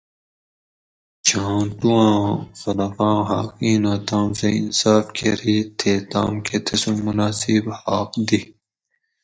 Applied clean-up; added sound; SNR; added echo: neural mask model DeepFilterNet 3.